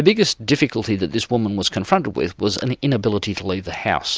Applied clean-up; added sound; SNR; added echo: none; none; none; none.